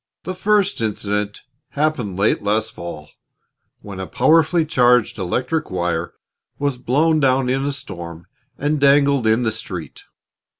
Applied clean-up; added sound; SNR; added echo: none; none; none; none.